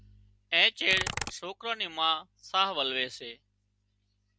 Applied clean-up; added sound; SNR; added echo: none; Computer keyboard; 8 dB; none.